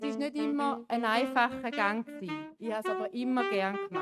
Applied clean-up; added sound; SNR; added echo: neural mask model RNNoise.